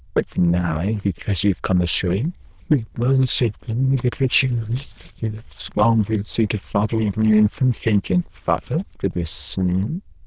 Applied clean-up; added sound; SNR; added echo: neural diffusion model UNIVERSE++.